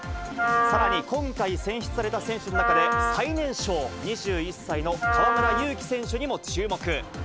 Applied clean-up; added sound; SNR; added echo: none; Wind instrument, woodwind instrument; 0 dB; none.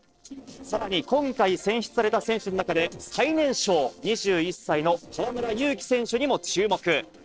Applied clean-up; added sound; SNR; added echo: neural separator model SepFormer DNS4.